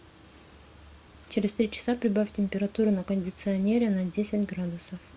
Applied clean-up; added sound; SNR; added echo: none; none; none; none.